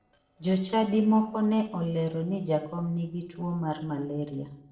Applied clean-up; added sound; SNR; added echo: neural separator model SepFormer DNS4.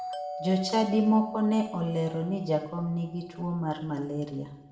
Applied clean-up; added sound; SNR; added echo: none; Doorbell; 13 dB; reverberation time 0.7 s.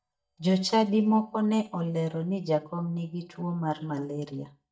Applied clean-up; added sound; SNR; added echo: neural mask model DeepFilterNet 3.